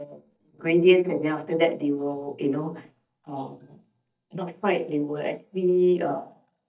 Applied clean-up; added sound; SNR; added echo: neural mask model DeepFilterNet 3.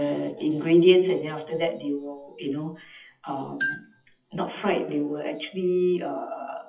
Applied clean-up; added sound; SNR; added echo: classical method WPE with log-MMSE.